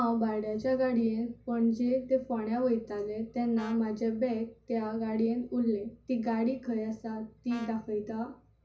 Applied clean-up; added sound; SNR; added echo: none; Brass instrument; 16 dB; reverberation time 0.4 s.